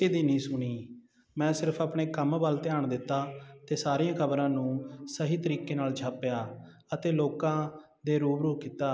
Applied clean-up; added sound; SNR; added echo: none; none; none; none.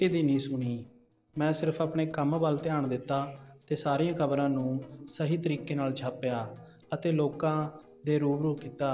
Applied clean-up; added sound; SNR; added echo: neural separator model SepFormer DNS4.